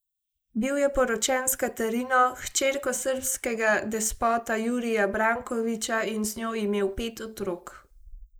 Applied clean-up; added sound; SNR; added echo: neural mask model Resemble Enhance denoiser.